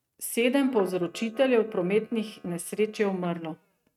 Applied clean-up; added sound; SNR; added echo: neural mask model RNNoise.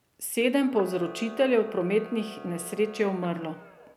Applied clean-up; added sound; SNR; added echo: none; Camera; 16 dB; none.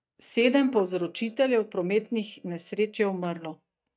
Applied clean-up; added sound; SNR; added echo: neural mask model DeepFilterNet 3.